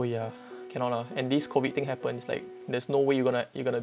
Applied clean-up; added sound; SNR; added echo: none; Piano; 16 dB; none.